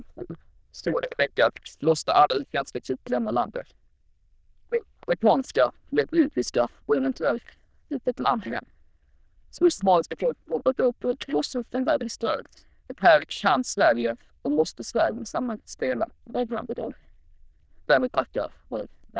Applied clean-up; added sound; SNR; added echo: neural diffusion model UNIVERSE++.